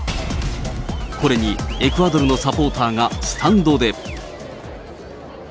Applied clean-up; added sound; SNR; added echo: none; Shatter / Boom; 11 dB; none.